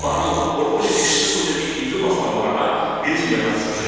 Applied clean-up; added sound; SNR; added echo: none; Breathing; 10 dB; reverberation time 2.1 s.